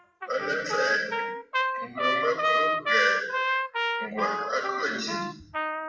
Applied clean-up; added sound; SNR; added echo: classical method WPE with log-MMSE.